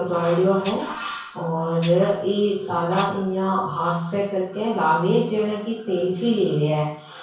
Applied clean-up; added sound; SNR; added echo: none; Tambourine; 2 dB; reverberation time 0.6 s.